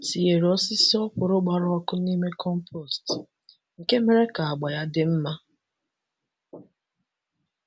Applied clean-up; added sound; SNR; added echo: none; none; none; none.